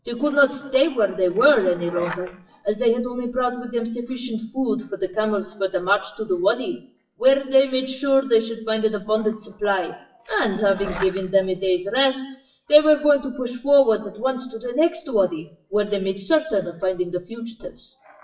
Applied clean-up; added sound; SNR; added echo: classical method WPE with log-MMSE.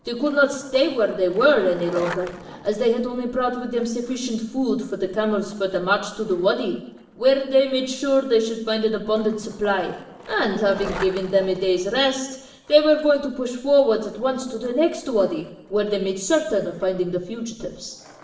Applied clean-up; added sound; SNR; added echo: none; Skateboard; 20 dB; reverberation time 0.8 s.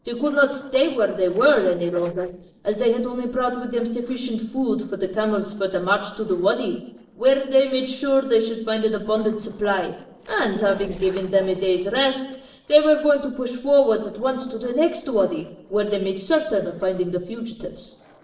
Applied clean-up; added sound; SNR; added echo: neural separator model SepFormer DNS4.